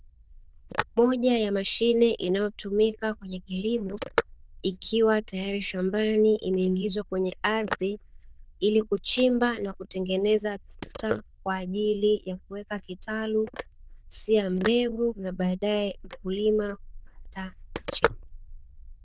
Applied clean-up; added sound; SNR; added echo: neural diffusion model UNIVERSE++.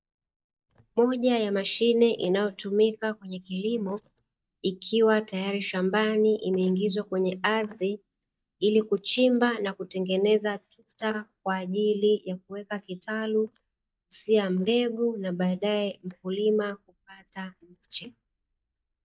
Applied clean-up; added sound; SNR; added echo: neural mask model DeepFilterNet 3.